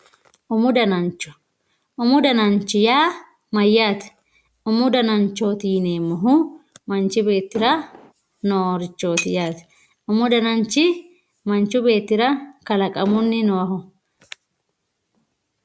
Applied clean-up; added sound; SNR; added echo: none; Shatter + Explosion; 16 dB; none.